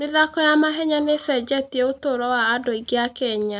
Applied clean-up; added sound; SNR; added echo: none; none; none; none.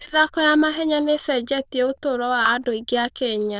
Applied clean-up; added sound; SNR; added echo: neural diffusion model UNIVERSE++.